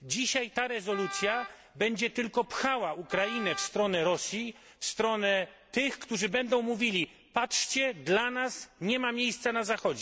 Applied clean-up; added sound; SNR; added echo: none; Wind instrument, woodwind instrument; 11 dB; none.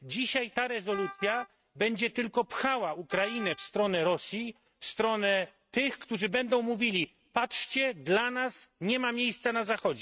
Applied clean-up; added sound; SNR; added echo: neural mask model RNNoise.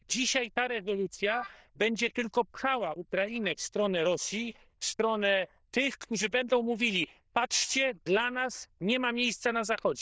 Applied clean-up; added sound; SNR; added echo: neural diffusion model UNIVERSE++.